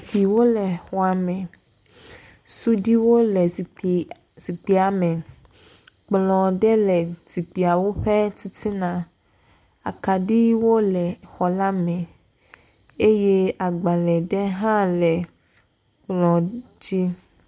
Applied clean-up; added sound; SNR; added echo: none; none; none; none.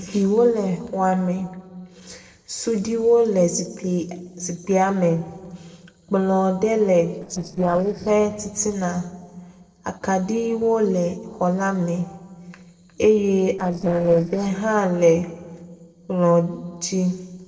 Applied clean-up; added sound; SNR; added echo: neural separator model SepFormer DNS4.